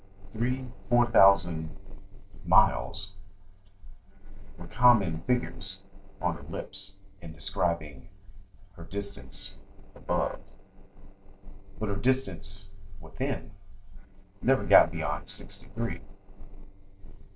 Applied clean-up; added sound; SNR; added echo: neural separator model SepFormer DNS4.